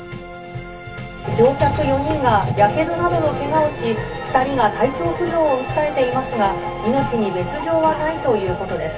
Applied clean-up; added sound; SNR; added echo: none; Slam; 14 dB; reverberation time 0.2 s.